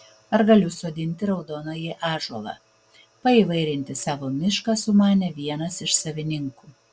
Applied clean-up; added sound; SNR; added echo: none; none; none; none.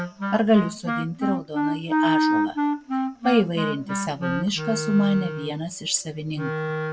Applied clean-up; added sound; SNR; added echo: none; Wind instrument, woodwind instrument; 1 dB; none.